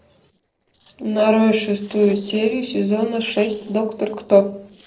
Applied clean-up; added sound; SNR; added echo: neural separator model SepFormer DNS4.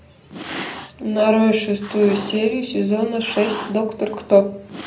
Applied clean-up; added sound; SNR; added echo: none; Cat; 15 dB; reverberation time 0.4 s.